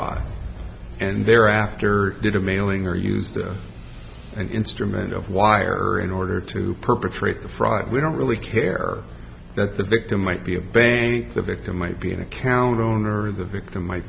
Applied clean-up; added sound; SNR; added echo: none; none; none; none.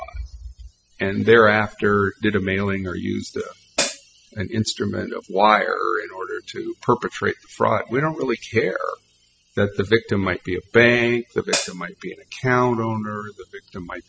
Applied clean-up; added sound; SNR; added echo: classical method spectral subtraction.